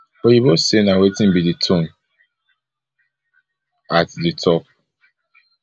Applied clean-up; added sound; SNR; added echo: none; none; none; none.